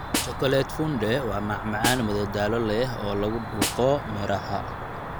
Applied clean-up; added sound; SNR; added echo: none; Snare drum + Cricket; 5 dB; none.